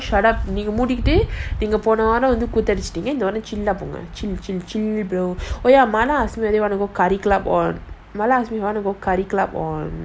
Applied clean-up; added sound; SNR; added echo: none; none; none; none.